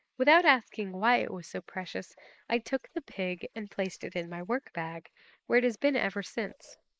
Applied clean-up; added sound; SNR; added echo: neural mask model Resemble Enhance denoiser.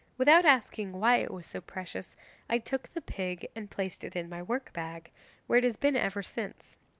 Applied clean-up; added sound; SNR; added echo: none; none; none; none.